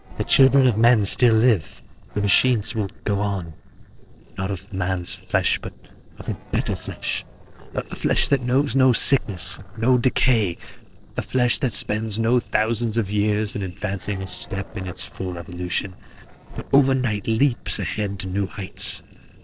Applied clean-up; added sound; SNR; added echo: neural separator model SepFormer DNS4.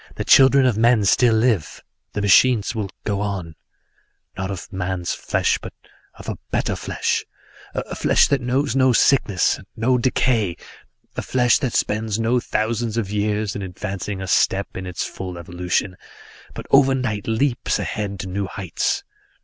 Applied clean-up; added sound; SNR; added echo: none; none; none; none.